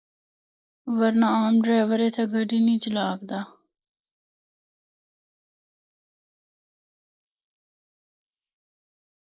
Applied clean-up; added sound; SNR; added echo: neural mask model Resemble Enhance denoiser.